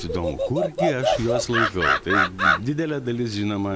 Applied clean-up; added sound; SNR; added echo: none; Animal; -1 dB; none.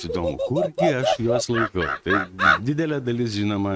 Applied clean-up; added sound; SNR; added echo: neural mask model RNNoise.